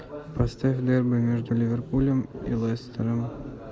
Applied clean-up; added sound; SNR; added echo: none; none; none; none.